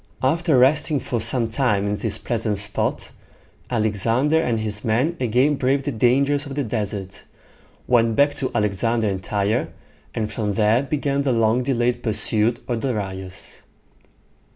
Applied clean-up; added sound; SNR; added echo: none; none; none; none.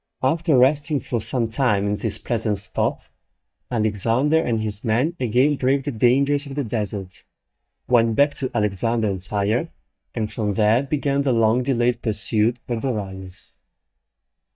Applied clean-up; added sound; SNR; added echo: neural mask model DeepFilterNet 3.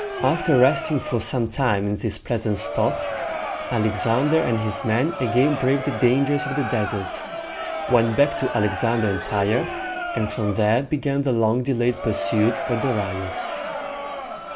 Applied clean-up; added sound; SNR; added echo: none; Crowd; 7 dB; none.